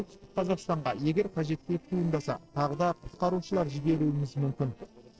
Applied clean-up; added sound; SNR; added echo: neural separator model SepFormer DNS4.